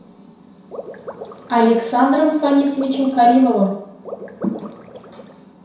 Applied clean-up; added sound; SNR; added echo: none; Water / Liquid; 17 dB; reverberation time 0.7 s.